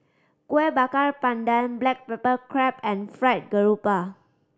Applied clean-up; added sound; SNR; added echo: none; none; none; none.